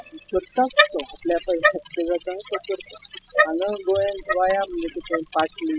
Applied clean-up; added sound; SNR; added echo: classical method spectral subtraction.